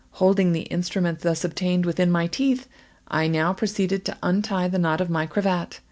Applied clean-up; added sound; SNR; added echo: none; none; none; none.